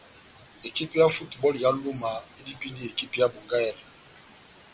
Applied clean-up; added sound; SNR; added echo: none; none; none; none.